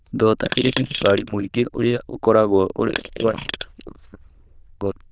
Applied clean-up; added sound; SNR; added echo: neural diffusion model UNIVERSE++.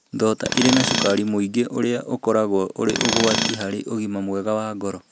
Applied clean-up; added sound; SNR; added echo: none; Tools; 3 dB; none.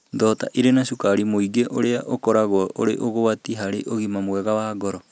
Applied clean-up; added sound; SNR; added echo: none; none; none; none.